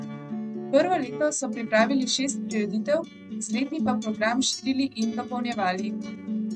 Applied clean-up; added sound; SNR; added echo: neural mask model RNNoise.